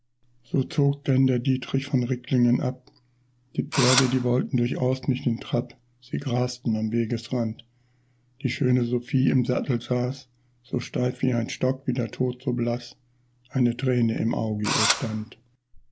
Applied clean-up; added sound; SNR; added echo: none; Engine / Drill; 1 dB; none.